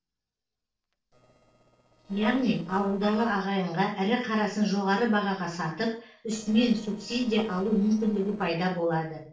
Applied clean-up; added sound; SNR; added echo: neural separator model SepFormer DNS4.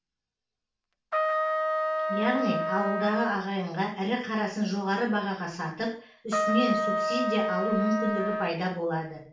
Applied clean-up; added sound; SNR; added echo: none; Trumpet; 0 dB; reverberation time 0.4 s.